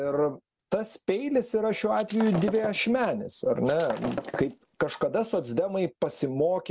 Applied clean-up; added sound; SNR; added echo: none; Shatter; 11 dB; none.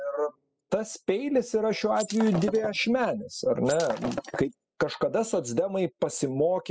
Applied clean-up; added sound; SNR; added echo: classical method spectral subtraction.